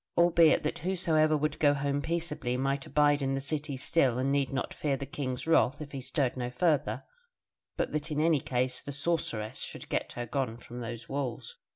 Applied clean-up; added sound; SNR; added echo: none; Glass; 19 dB; none.